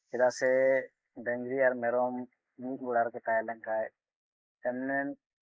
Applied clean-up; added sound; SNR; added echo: neural mask model Resemble Enhance denoiser.